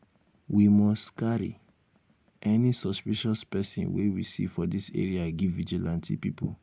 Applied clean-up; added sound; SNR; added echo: none; none; none; none.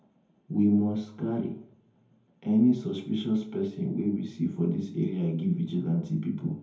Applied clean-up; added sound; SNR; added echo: none; none; none; reverberation time 0.5 s.